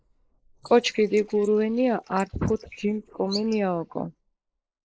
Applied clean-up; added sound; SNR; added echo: neural mask model Resemble Enhance denoiser.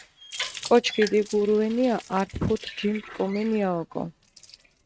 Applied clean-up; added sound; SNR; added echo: neural mask model RNNoise.